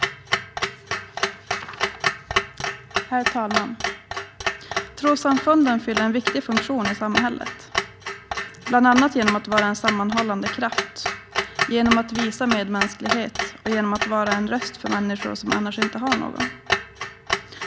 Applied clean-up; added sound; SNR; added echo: none; Clock; 3 dB; none.